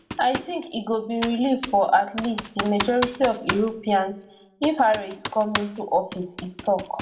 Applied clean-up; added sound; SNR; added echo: none; Computer keyboard; 10 dB; reverberation time 0.4 s.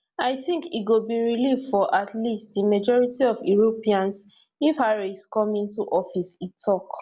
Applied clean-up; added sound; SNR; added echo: none; none; none; none.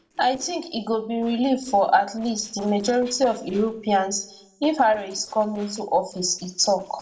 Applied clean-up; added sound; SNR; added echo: neural separator model SepFormer DNS4.